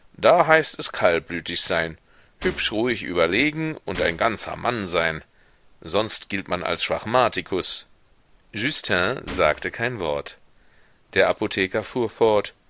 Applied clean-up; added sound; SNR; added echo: none; Gunshot, gunfire; 16 dB; none.